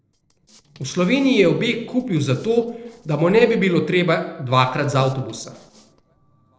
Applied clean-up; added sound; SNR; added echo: neural separator model SepFormer DNS4.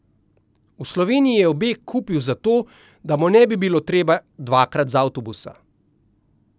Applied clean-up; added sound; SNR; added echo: none; none; none; none.